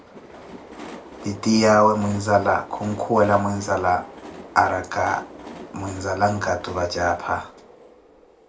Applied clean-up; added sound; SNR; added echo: none; Train; 17 dB; reverberation time 0.2 s.